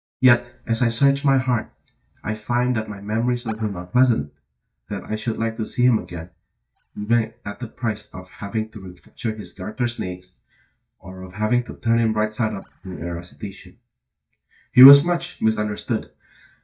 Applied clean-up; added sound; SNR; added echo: neural mask model DeepFilterNet 3.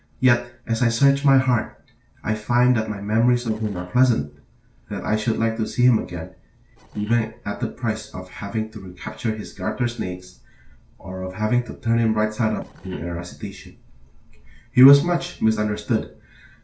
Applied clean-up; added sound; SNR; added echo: neural separator model SepFormer DNS4.